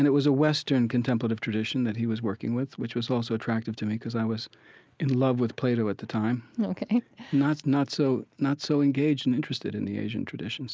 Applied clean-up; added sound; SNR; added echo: none; none; none; none.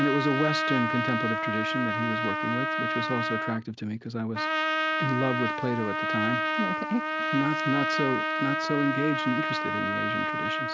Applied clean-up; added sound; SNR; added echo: none; Trumpet; -1 dB; none.